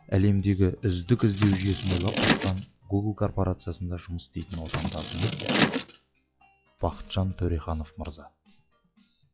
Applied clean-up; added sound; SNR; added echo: classical method log-MMSE.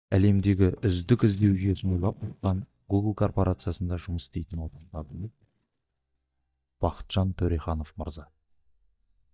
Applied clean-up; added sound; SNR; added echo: neural mask model DeepFilterNet 3.